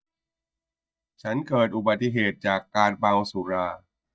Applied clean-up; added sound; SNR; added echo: neural mask model DeepFilterNet 3.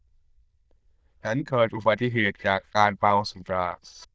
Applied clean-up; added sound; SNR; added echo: neural diffusion model UNIVERSE++.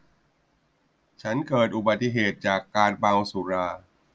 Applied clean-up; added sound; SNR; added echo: none; none; none; none.